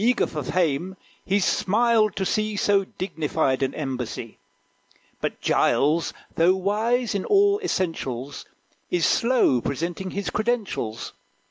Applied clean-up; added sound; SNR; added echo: none; none; none; none.